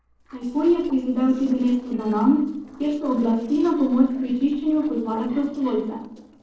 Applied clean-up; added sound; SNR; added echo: neural separator model SepFormer DNS4.